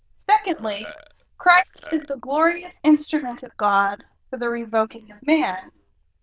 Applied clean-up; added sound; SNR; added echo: neural diffusion model UNIVERSE++.